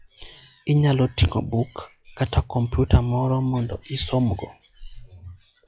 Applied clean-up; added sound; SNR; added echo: classical method log-MMSE.